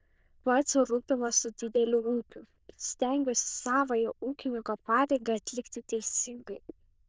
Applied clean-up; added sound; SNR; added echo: neural diffusion model UNIVERSE++.